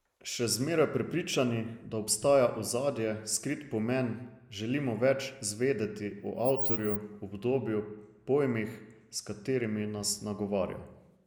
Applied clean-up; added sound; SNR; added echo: neural mask model Resemble Enhance denoiser.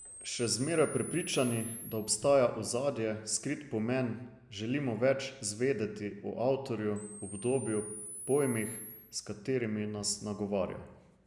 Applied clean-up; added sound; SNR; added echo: none; Camera; 3 dB; none.